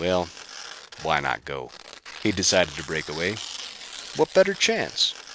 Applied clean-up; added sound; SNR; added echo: none; Tearing; 14 dB; none.